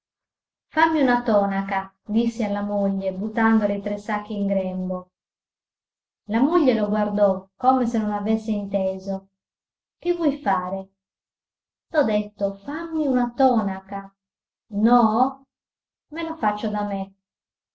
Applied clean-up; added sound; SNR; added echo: none; none; none; none.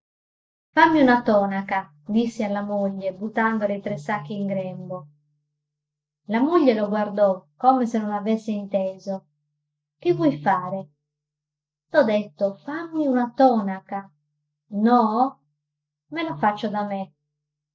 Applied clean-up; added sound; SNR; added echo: neural mask model DeepFilterNet 3.